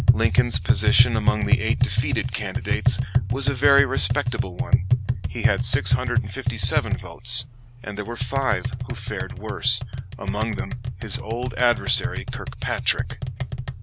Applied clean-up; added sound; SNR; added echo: none; Tap; -3 dB; none.